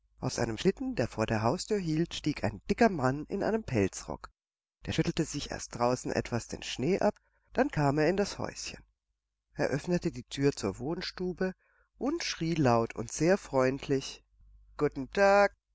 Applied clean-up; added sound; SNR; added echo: none; none; none; none.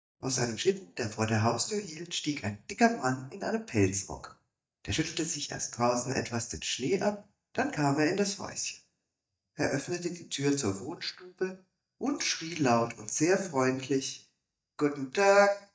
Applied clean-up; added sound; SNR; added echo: neural mask model DeepFilterNet 3.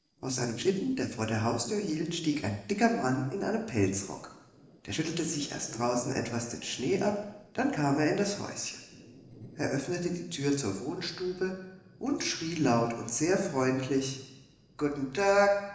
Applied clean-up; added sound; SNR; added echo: neural separator model SepFormer DNS4.